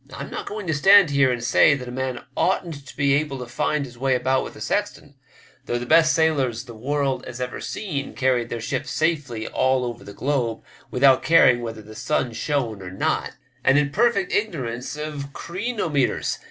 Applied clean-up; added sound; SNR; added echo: none; none; none; none.